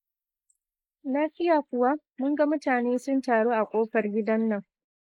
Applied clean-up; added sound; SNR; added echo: neural mask model Resemble Enhance denoiser.